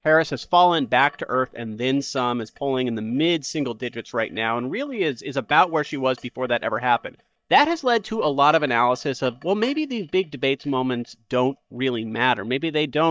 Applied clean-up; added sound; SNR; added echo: neural mask model DeepFilterNet 3.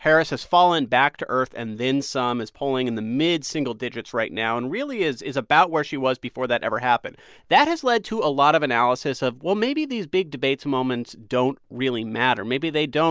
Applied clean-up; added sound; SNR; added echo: none; none; none; none.